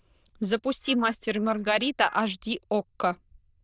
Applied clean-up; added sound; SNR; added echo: neural diffusion model UNIVERSE++.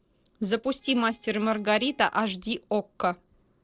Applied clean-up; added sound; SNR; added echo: neural separator model SepFormer DNS4.